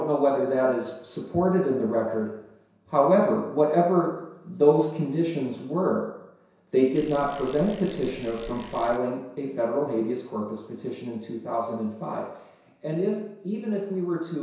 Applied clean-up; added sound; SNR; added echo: none; Bicycle; 12 dB; reverberation time 0.7 s.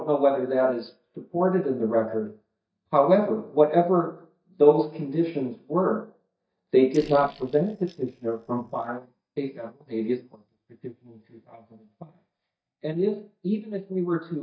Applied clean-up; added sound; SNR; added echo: neural mask model DeepFilterNet 3.